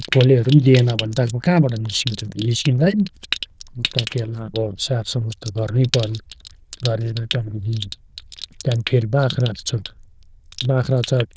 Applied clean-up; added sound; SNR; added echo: neural diffusion model UNIVERSE++.